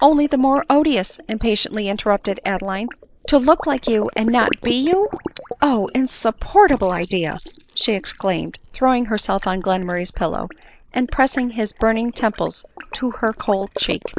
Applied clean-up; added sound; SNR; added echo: neural mask model Resemble Enhance denoiser.